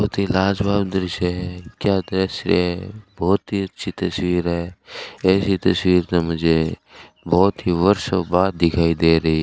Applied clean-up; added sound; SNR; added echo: none; none; none; none.